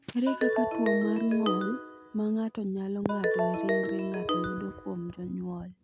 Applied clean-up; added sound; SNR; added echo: none; Ringtone; 1 dB; none.